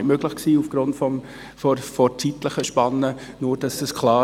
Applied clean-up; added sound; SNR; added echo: none; none; none; none.